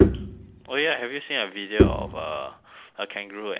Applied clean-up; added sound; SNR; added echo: none; Bowed string instrument; -4 dB; none.